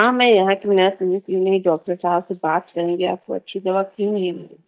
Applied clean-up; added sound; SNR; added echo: neural mask model DeepFilterNet 3.